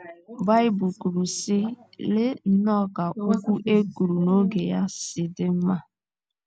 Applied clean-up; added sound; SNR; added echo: none; none; none; none.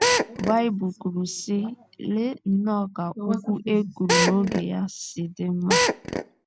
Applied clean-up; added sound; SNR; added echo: none; Drill; -3 dB; none.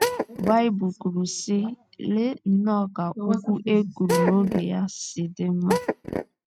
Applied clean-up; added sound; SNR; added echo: neural mask model RNNoise.